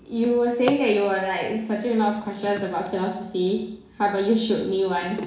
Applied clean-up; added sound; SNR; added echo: none; Drawer open or close; 17 dB; reverberation time 0.7 s.